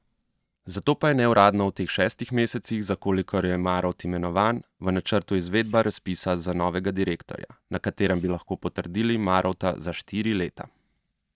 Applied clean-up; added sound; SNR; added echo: neural mask model DeepFilterNet 3.